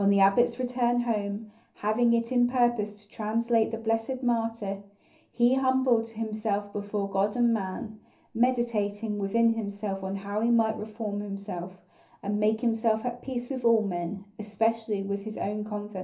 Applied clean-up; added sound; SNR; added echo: none; none; none; reverberation time 0.3 s.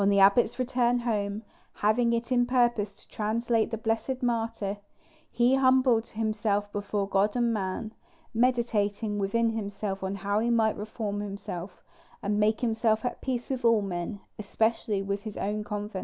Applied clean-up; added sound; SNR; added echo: none; none; none; none.